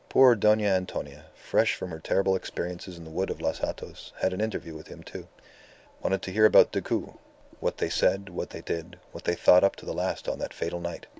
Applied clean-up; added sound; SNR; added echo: none; none; none; none.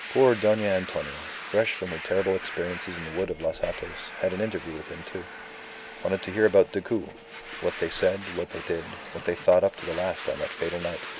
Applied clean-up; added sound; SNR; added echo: none; Domestic sounds, home sounds; 11 dB; none.